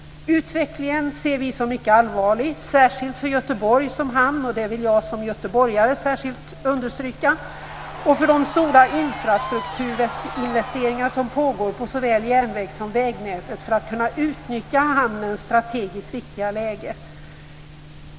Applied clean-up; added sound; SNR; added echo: none; Crowd / Cheering; 16 dB; none.